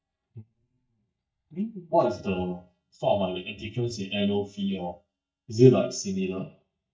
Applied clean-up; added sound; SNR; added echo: neural mask model DeepFilterNet 3.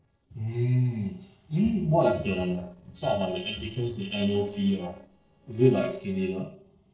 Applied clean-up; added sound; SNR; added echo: neural separator model SepFormer DNS4.